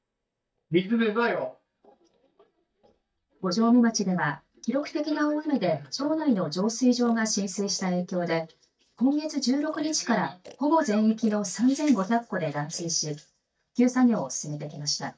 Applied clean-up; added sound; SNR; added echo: neural mask model DeepFilterNet 3.